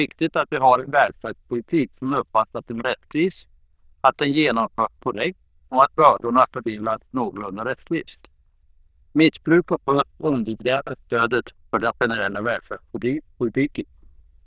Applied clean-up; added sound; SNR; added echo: neural diffusion model UNIVERSE++.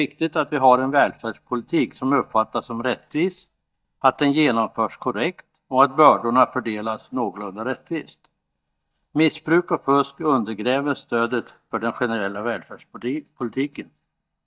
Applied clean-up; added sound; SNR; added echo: neural mask model DeepFilterNet 3.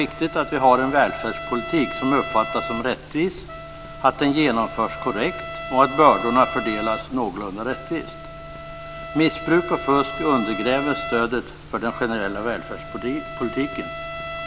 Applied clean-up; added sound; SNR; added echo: none; Trumpet; 11 dB; none.